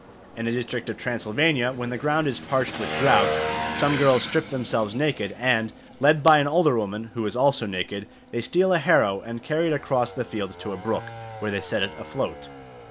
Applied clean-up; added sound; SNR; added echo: none; Motorcycle / Engine; 10 dB; none.